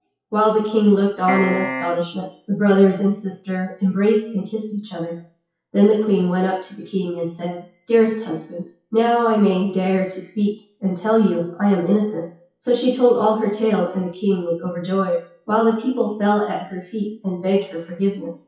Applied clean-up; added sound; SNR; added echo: classical method WPE with log-MMSE.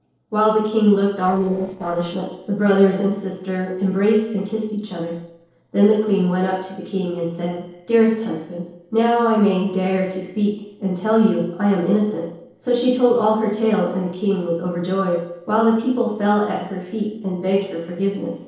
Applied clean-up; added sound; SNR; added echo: neural separator model SepFormer DNS4.